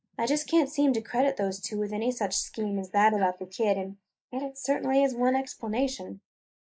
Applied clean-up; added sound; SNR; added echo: neural mask model Resemble Enhance denoiser.